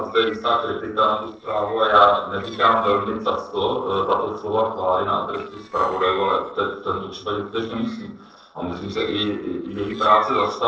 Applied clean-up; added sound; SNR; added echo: neural separator model SepFormer DNS4.